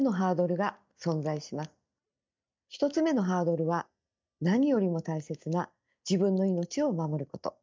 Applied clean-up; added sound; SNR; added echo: neural mask model DeepFilterNet 3.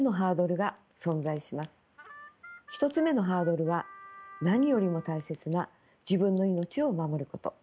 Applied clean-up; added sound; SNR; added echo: none; Harmonica; 20 dB; none.